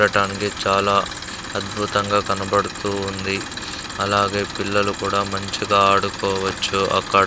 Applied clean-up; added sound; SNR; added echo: none; none; none; none.